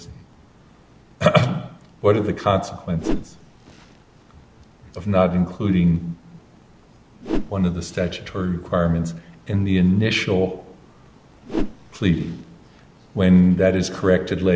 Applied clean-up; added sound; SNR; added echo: none; Whoosh, swoosh, swish; 12 dB; none.